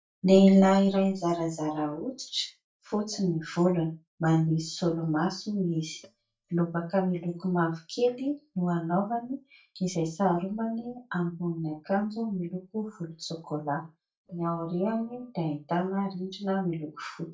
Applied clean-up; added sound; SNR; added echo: neural mask model DeepFilterNet 3.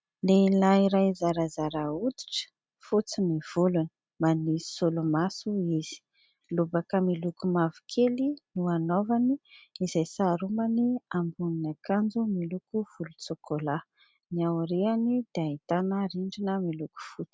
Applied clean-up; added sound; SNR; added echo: none; none; none; none.